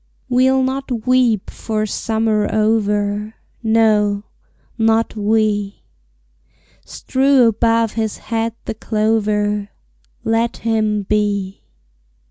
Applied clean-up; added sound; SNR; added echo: none; none; none; none.